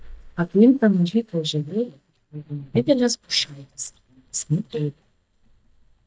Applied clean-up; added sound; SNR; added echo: neural mask model DeepFilterNet 3.